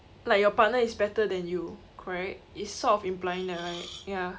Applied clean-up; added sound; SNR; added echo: none; Hiss; 17 dB; none.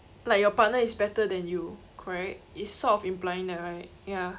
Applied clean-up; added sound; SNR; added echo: none; none; none; none.